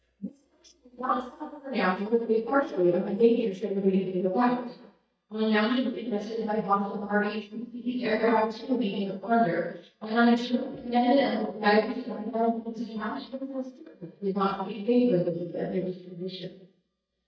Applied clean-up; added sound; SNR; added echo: neural mask model DeepFilterNet 3.